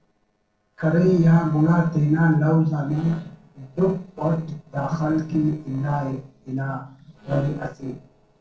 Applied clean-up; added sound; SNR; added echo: neural separator model SepFormer DNS4.